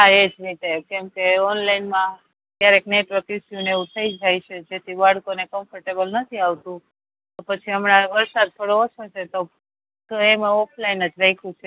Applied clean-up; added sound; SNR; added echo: none; none; none; none.